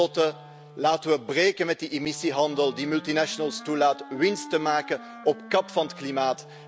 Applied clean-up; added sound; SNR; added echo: none; Wind instrument, woodwind instrument; 18 dB; none.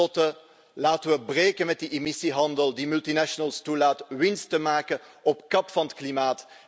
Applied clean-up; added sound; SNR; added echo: none; none; none; none.